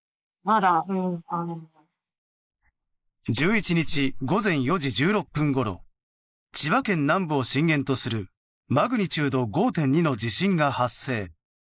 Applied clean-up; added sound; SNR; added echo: neural mask model Resemble Enhance denoiser.